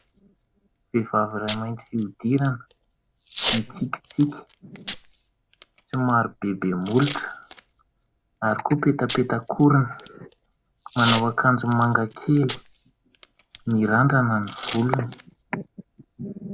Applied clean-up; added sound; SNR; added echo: none; Packing tape, duct tape / Tearing; 11 dB; none.